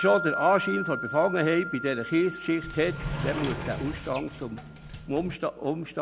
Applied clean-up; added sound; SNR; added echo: none; Sliding door + Wind chime; 7 dB; none.